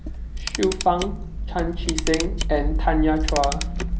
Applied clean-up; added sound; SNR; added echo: none; Camera; 1 dB; none.